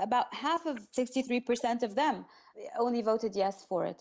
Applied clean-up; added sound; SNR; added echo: neural mask model Resemble Enhance denoiser.